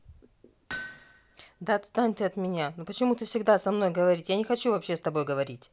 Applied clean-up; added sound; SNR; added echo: none; Hammer; 16 dB; none.